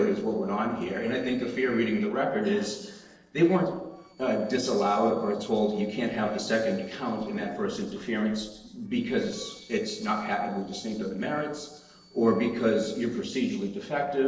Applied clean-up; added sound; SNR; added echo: neural separator model SepFormer DNS4.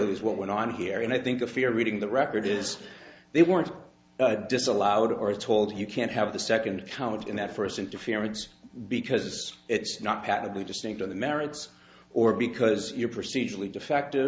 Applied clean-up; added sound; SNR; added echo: none; none; none; none.